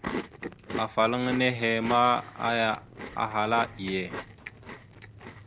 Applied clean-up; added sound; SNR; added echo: none; Chewing, mastication; 11 dB; none.